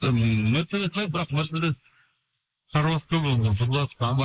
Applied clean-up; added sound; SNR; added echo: neural mask model Resemble Enhance denoiser.